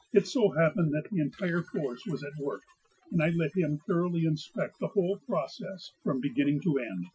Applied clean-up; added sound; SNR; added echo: classical method Wiener filter.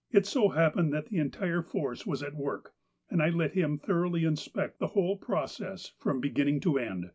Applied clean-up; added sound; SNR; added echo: none; none; none; none.